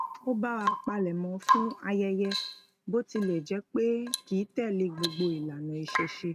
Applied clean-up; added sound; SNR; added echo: neural mask model RNNoise.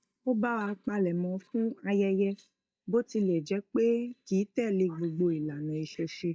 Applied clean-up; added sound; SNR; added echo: neural mask model DeepFilterNet 3.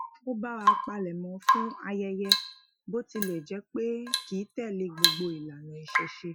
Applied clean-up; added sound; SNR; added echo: classical method Wiener filter.